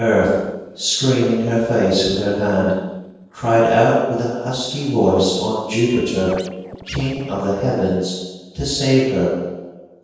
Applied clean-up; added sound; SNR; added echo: neural separator model SepFormer DNS4.